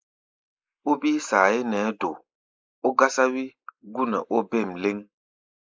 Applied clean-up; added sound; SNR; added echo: neural mask model Resemble Enhance denoiser.